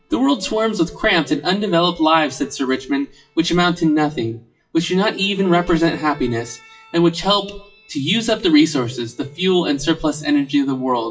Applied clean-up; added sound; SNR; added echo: classical method WPE with log-MMSE.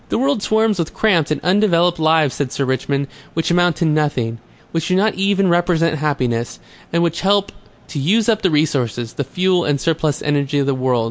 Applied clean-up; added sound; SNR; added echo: none; none; none; none.